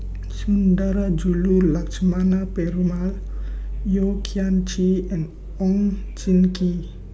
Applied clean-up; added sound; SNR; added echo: none; none; none; none.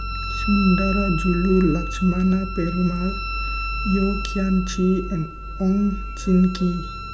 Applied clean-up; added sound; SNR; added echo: none; Wind instrument, woodwind instrument; 11 dB; none.